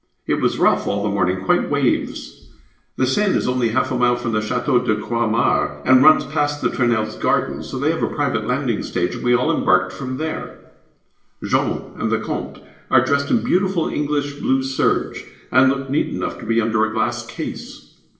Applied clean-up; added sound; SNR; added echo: none; none; none; reverberation time 0.8 s.